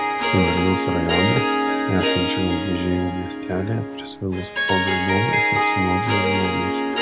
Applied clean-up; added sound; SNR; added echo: none; Harp; -2 dB; none.